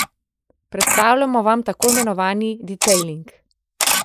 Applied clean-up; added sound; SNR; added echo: neural mask model Resemble Enhance denoiser.